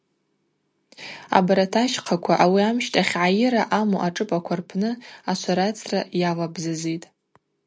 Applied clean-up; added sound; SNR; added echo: none; none; none; none.